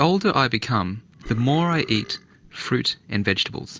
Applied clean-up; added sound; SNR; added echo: none; Burping, eructation; 19 dB; none.